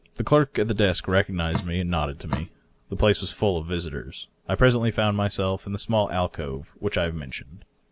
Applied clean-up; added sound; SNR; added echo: none; Drip; 8 dB; none.